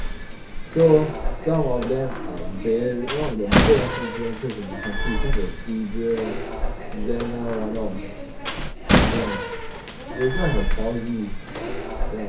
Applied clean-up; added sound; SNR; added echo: none; Slam; -1 dB; reverberation time 0.3 s.